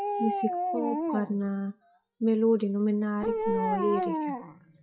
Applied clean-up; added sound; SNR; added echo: classical method WPE with log-MMSE.